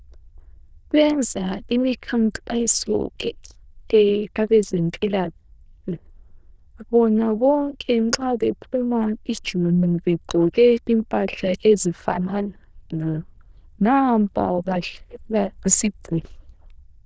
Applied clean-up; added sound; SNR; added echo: neural diffusion model UNIVERSE++.